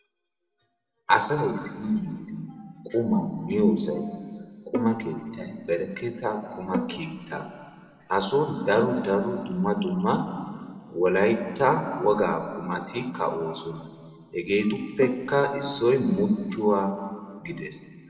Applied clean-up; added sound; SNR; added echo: none; Bowed string instrument; 11 dB; reverberation time 1.9 s.